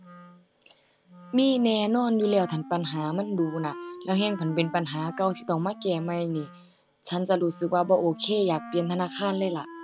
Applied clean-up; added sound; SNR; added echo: none; Wind instrument, woodwind instrument; 16 dB; none.